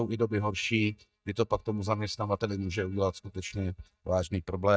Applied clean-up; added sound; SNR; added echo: neural mask model DeepFilterNet 3.